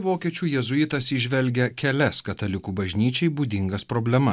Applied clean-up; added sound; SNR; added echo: none; none; none; none.